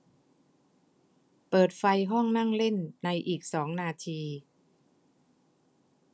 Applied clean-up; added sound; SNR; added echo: none; none; none; none.